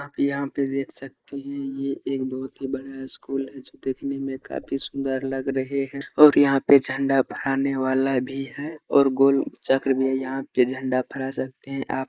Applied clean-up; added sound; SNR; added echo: neural mask model Resemble Enhance denoiser.